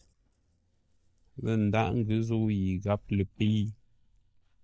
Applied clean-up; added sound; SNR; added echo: neural mask model DeepFilterNet 3.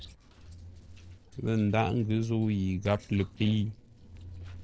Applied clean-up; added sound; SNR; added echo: neural separator model SepFormer DNS4.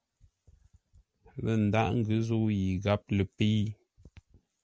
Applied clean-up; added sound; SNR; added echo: none; none; none; none.